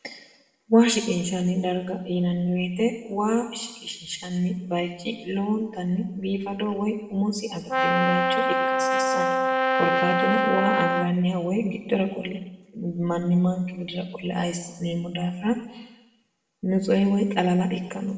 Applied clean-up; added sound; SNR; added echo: none; Brass instrument; -3 dB; reverberation time 1.0 s.